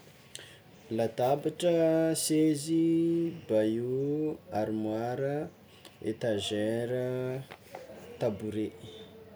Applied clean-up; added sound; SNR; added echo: none; none; none; none.